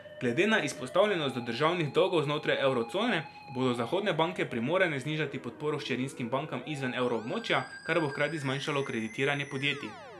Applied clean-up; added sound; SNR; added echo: none; Musical instrument; 17 dB; none.